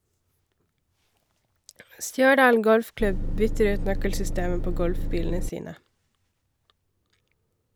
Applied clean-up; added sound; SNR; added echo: none; Engine; -1 dB; none.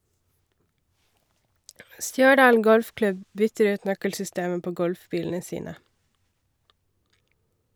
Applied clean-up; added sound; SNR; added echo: none; none; none; none.